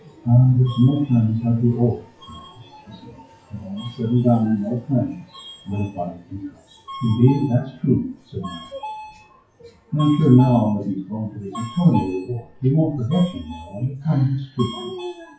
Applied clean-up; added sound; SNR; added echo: classical method WPE with log-MMSE.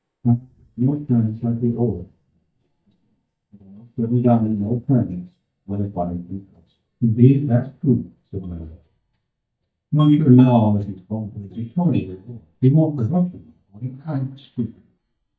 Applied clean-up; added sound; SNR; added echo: neural mask model DeepFilterNet 3.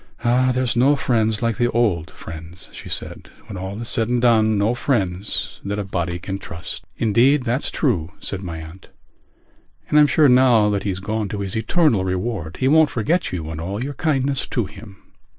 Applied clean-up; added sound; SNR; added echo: none; none; none; none.